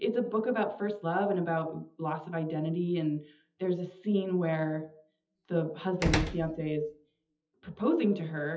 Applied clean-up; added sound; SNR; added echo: classical method WPE with log-MMSE.